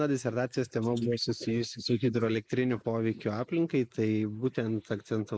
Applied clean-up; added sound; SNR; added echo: neural mask model Resemble Enhance denoiser.